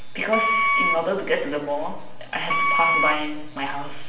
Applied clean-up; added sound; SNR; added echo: none; Wind instrument, woodwind instrument; -2 dB; reverberation time 0.9 s.